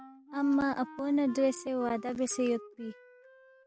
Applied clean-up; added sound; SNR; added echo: none; Wind instrument, woodwind instrument; 18 dB; none.